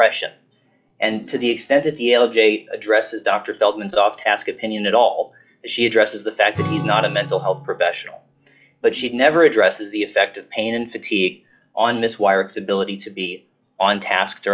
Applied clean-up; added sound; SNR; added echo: classical method log-MMSE.